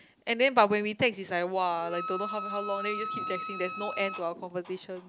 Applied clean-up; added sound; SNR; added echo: none; Wind instrument, woodwind instrument; 9 dB; none.